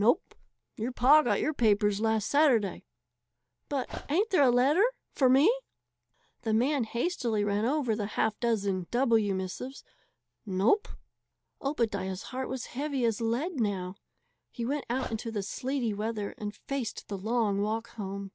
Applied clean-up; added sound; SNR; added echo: none; Dog; 15 dB; none.